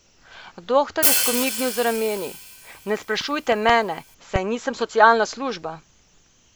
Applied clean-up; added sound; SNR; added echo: none; Hi-hat; 3 dB; none.